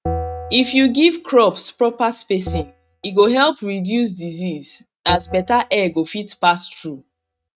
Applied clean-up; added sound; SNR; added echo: neural mask model RNNoise.